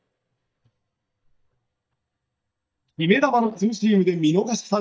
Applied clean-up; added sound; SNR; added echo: neural mask model DeepFilterNet 3.